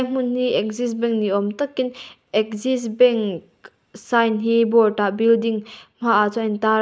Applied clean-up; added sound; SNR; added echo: none; none; none; none.